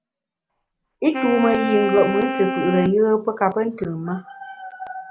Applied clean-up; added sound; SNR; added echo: none; Wind instrument, woodwind instrument; 5 dB; none.